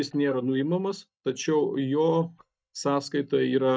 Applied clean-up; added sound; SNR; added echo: neural mask model DeepFilterNet 3.